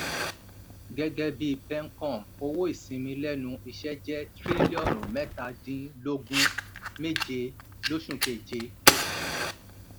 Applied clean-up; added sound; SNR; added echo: none; Fire; -2 dB; none.